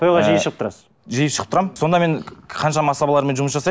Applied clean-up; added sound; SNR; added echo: none; none; none; none.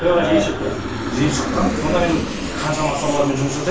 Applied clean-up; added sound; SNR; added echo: none; Aircraft; 4 dB; reverberation time 0.3 s.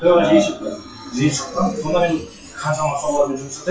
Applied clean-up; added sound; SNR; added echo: classical method WPE with log-MMSE.